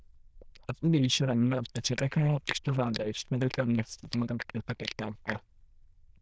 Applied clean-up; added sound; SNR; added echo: neural diffusion model UNIVERSE++.